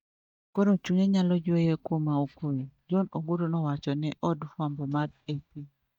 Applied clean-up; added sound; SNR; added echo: neural mask model DeepFilterNet 3.